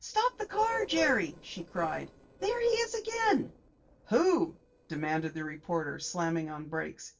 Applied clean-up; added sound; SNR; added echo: neural separator model SepFormer DNS4.